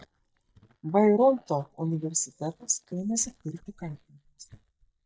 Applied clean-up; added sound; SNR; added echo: neural mask model DeepFilterNet 3.